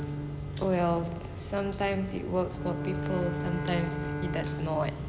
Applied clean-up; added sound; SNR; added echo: none; Bowed string instrument; 5 dB; none.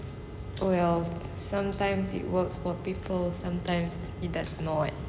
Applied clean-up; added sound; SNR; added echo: none; none; none; none.